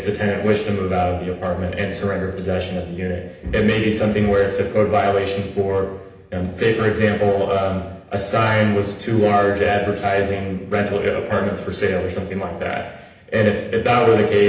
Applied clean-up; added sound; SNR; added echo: none; none; none; reverberation time 0.8 s.